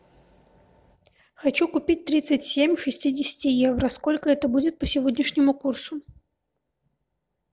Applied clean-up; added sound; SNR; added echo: none; none; none; none.